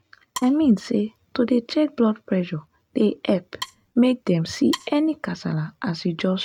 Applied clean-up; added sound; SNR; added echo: neural mask model RNNoise.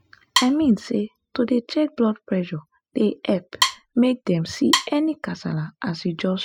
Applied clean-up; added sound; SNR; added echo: classical method spectral subtraction.